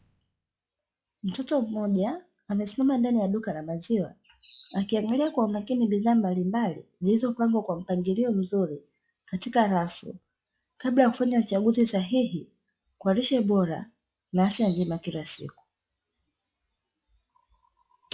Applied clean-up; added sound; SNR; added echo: classical method log-MMSE.